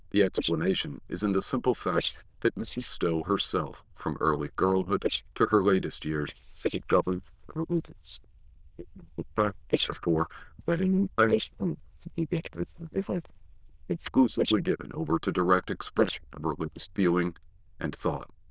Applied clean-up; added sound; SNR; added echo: neural diffusion model UNIVERSE++.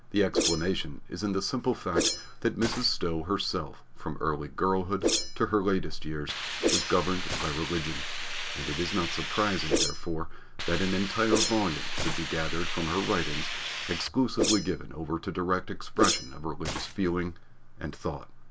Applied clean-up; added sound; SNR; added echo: none; Hiss + Whoosh, swoosh, swish; 4 dB; none.